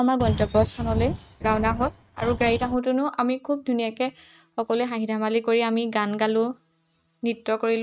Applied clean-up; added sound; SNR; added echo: neural mask model RNNoise.